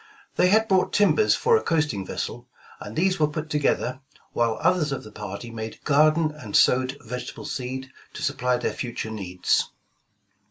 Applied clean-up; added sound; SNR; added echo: none; none; none; none.